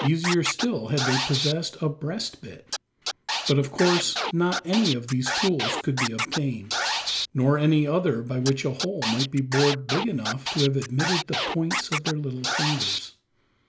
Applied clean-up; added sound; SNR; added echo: none; Scratching (performance technique); 4 dB; none.